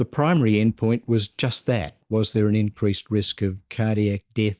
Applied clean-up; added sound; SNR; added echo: neural mask model DeepFilterNet 3.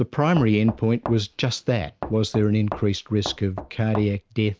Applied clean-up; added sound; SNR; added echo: neural mask model RNNoise.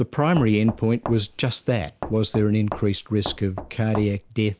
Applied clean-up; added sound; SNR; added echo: none; Knock; 13 dB; none.